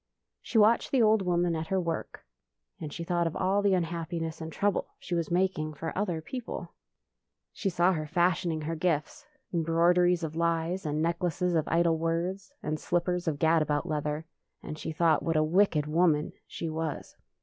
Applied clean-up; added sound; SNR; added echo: none; none; none; none.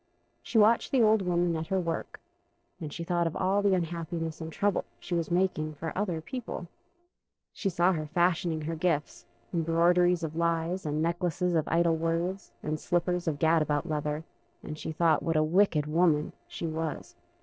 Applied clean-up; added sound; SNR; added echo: neural separator model SepFormer DNS4.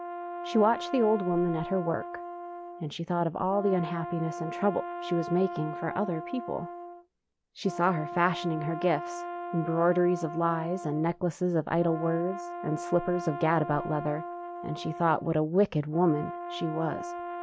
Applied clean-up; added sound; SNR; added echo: none; Brass instrument; 9 dB; none.